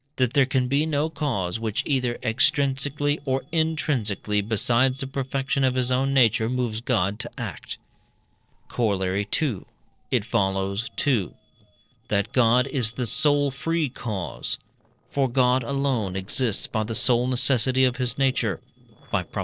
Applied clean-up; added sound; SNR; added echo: neural separator model SepFormer DNS4.